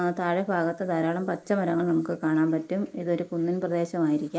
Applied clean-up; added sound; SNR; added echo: neural mask model Resemble Enhance denoiser.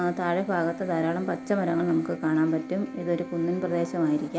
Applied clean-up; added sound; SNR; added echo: none; Wind instrument, woodwind instrument; 14 dB; none.